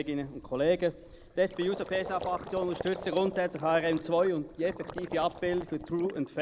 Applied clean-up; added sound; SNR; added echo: none; Gurgling; 13 dB; none.